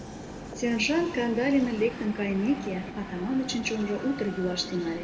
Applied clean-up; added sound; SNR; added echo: none; Train; 10 dB; reverberation time 1.8 s.